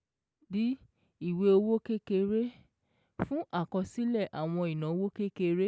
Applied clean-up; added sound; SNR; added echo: none; none; none; none.